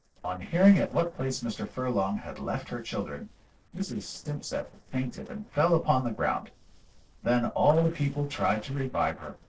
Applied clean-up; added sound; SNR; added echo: neural separator model SepFormer DNS4.